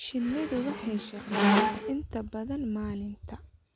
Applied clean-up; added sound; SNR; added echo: none; Squeak; -5 dB; none.